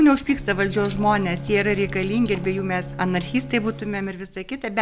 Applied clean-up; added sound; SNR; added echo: none; Alarm + Bowed string instrument; 11 dB; none.